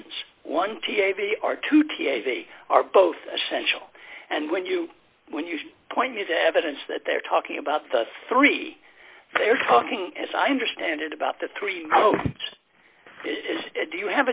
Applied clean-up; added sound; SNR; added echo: none; none; none; none.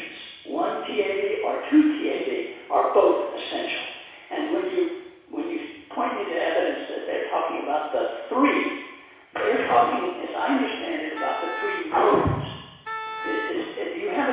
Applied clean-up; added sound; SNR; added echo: none; Wind instrument, woodwind instrument; 9 dB; reverberation time 1.1 s.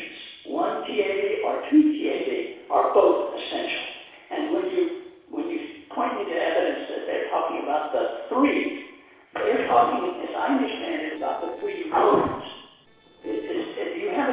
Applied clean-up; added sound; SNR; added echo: neural separator model SepFormer DNS4.